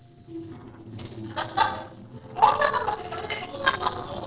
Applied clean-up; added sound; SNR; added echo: neural separator model SepFormer DNS4.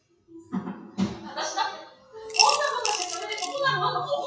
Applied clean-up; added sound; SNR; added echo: classical method WPE with log-MMSE.